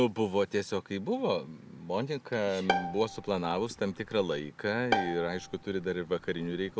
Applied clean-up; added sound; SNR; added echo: none; Bowed string instrument; 5 dB; none.